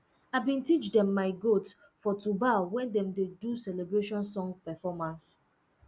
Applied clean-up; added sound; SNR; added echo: none; none; none; none.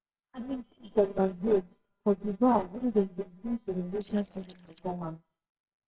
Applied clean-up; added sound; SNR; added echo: neural separator model SepFormer WHAMR!.